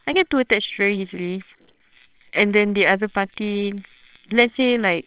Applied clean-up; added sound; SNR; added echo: neural separator model SepFormer WHAMR!.